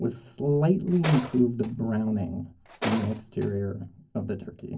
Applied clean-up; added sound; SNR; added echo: none; Tools; 10 dB; reverberation time 0.3 s.